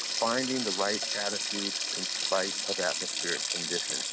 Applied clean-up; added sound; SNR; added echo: none; Sink (filling or washing); -2 dB; none.